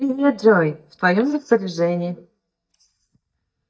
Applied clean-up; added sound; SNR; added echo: neural mask model DeepFilterNet 3.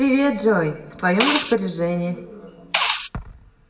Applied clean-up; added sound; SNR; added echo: none; Liquid; 0 dB; reverberation time 1.1 s.